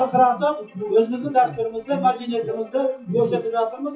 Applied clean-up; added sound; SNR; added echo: classical method WPE with log-MMSE.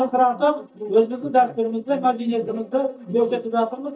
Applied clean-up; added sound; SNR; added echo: neural mask model DeepFilterNet 3.